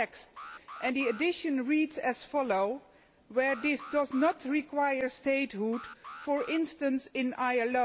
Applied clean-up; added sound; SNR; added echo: none; Alarm; 18 dB; none.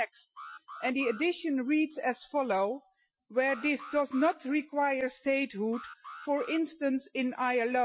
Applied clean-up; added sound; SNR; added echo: classical method Wiener filter.